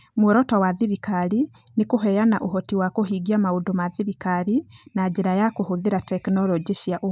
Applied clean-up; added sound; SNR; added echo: none; none; none; none.